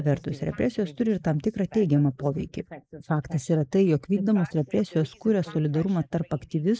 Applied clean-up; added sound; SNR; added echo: neural mask model Resemble Enhance denoiser.